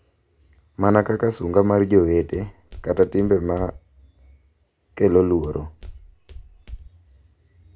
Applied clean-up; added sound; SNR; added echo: none; Walk, footsteps; 18 dB; none.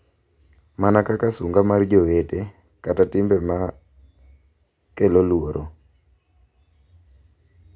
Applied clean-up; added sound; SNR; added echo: none; none; none; none.